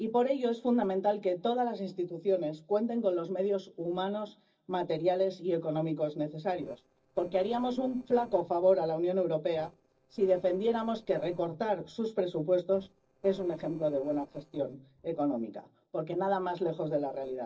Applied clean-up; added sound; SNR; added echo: neural separator model SepFormer DNS4.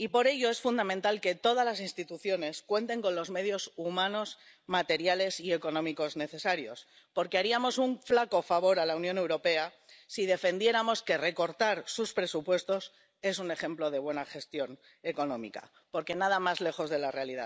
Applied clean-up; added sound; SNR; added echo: none; none; none; none.